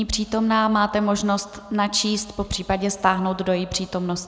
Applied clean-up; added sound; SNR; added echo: none; none; none; none.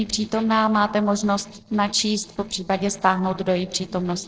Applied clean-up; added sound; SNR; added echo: neural separator model SepFormer DNS4.